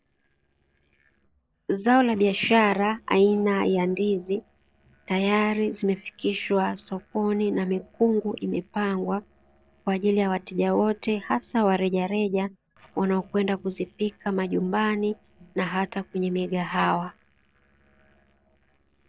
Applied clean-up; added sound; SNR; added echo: neural separator model SepFormer DNS4.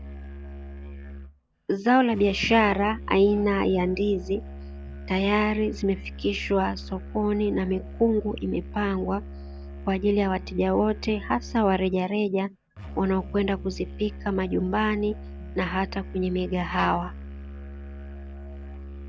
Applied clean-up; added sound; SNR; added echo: none; Musical instrument; 12 dB; none.